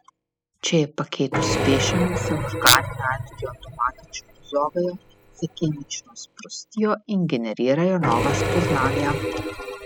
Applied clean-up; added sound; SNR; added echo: classical method spectral subtraction.